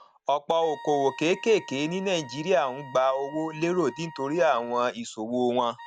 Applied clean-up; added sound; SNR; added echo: none; Wind instrument, woodwind instrument; 19 dB; none.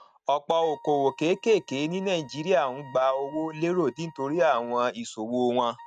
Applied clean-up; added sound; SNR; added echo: neural mask model RNNoise.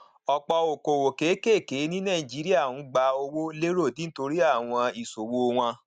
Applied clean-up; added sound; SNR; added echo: none; none; none; none.